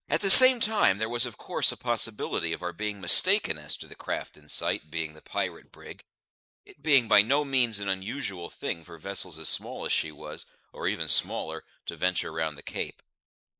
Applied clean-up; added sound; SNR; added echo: neural mask model Resemble Enhance denoiser.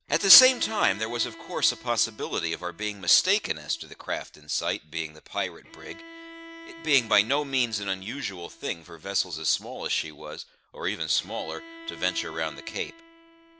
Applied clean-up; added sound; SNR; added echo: none; Bowed string instrument; 19 dB; none.